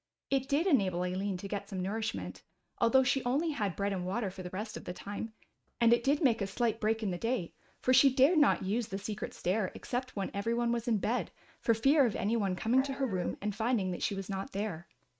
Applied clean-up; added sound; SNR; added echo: neural mask model RNNoise.